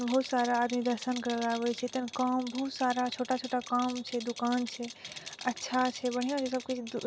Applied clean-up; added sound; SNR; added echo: none; Rattle; 14 dB; none.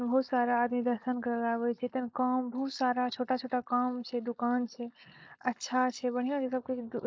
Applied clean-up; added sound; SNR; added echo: neural mask model Resemble Enhance denoiser.